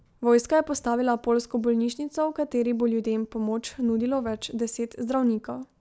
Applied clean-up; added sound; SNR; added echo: none; none; none; none.